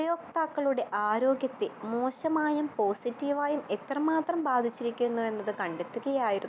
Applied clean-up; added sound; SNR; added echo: none; none; none; none.